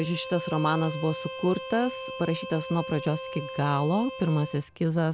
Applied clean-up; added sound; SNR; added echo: none; Bowed string instrument; 10 dB; none.